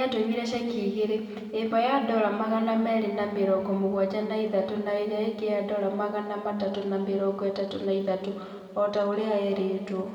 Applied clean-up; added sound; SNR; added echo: none; none; none; reverberation time 2.0 s.